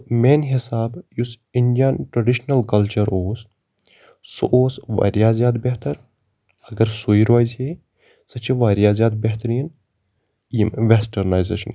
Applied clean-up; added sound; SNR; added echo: none; none; none; none.